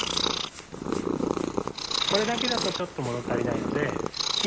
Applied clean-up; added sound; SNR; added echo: none; Purr; -4 dB; none.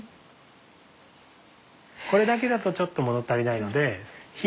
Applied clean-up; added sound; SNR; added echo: none; none; none; none.